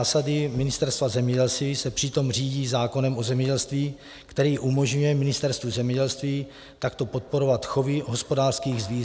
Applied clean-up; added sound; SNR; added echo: none; none; none; none.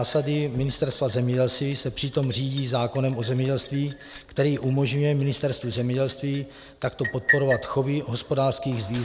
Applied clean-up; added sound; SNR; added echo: none; Liquid; 11 dB; none.